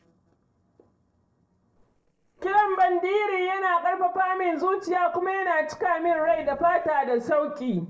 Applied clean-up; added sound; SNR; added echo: neural separator model SepFormer DNS4.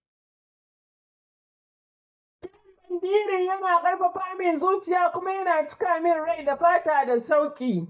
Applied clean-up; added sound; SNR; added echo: neural mask model DeepFilterNet 3.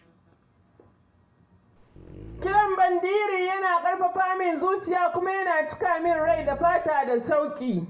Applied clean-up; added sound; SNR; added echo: none; Dog; 18 dB; reverberation time 0.2 s.